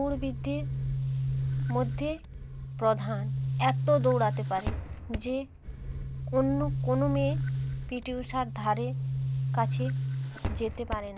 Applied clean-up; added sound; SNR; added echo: none; Boom; 0 dB; none.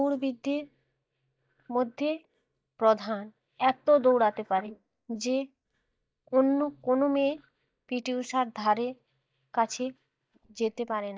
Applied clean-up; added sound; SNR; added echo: neural mask model DeepFilterNet 3.